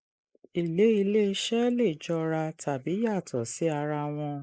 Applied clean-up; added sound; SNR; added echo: neural mask model Resemble Enhance denoiser.